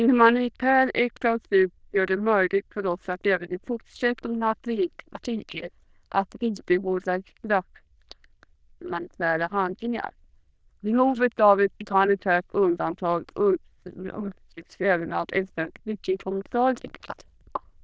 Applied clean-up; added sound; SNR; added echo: neural diffusion model UNIVERSE++.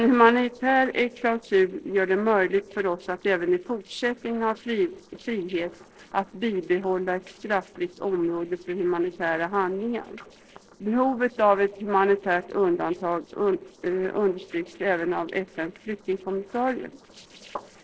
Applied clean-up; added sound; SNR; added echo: neural separator model SepFormer DNS4.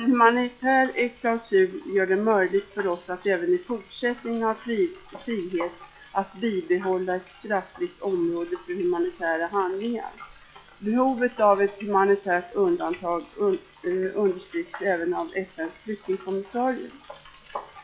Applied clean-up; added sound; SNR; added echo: classical method log-MMSE.